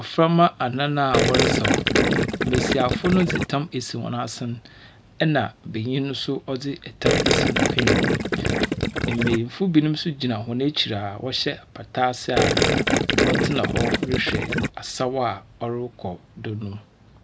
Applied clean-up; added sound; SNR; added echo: none; Gurgling; -4 dB; none.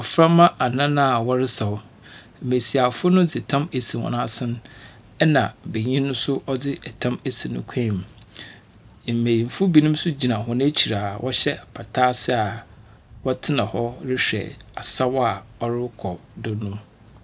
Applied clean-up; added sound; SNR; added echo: none; none; none; none.